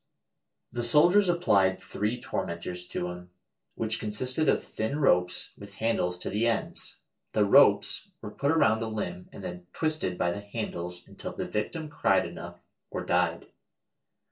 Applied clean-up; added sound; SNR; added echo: none; none; none; reverberation time 0.2 s.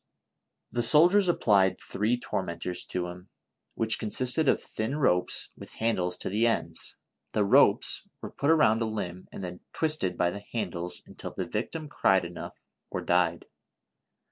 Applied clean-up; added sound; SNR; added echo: none; none; none; none.